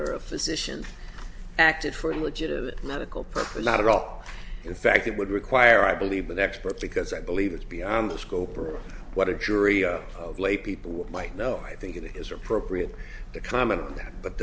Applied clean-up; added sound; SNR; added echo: none; none; none; none.